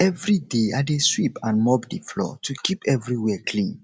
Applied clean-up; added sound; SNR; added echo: none; none; none; none.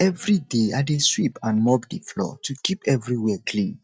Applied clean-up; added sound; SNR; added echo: neural mask model DeepFilterNet 3.